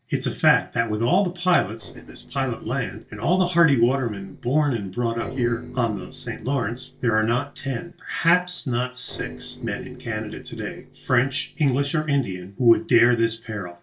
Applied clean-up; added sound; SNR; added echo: neural separator model SepFormer DNS4.